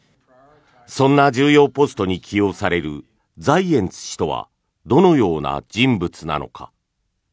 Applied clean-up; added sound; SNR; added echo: none; none; none; none.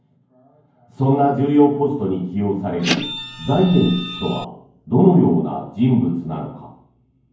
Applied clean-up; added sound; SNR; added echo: none; Printer; 8 dB; reverberation time 0.9 s.